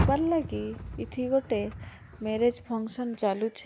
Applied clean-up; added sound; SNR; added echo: none; Car; 7 dB; none.